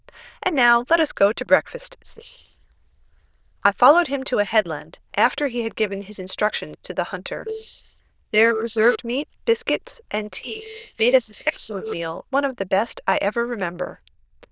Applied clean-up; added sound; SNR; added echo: neural diffusion model UNIVERSE++.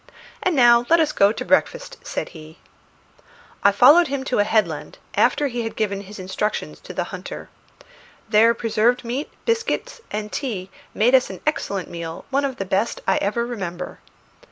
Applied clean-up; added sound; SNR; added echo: none; none; none; none.